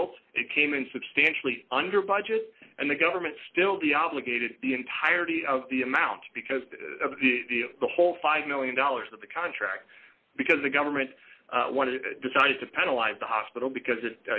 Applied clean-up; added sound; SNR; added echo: none; none; none; none.